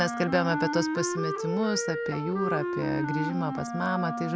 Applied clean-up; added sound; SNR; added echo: none; Wind instrument, woodwind instrument; 2 dB; none.